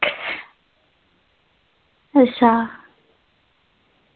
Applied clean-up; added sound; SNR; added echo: none; none; none; none.